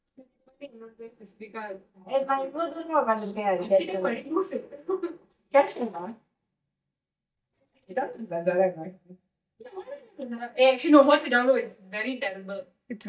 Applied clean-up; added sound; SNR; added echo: neural mask model DeepFilterNet 3.